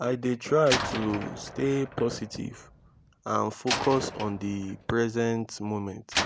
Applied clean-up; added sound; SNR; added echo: none; Slam; 8 dB; none.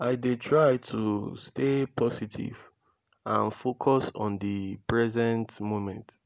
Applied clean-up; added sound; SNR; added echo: none; none; none; none.